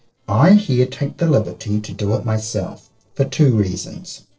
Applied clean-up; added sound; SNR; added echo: neural separator model SepFormer DNS4.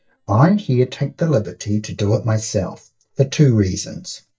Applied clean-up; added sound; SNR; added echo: neural mask model DeepFilterNet 3.